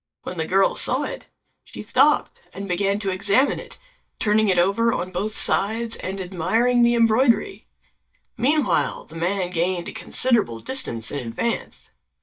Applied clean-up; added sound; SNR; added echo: neural mask model DeepFilterNet 3.